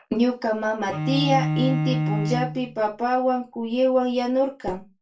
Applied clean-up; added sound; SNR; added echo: none; Bowed string instrument; 3 dB; reverberation time 0.2 s.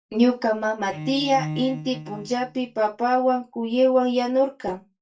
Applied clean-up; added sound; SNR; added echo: neural mask model DeepFilterNet 3.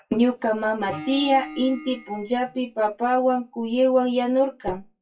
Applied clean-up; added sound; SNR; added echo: classical method WPE with log-MMSE.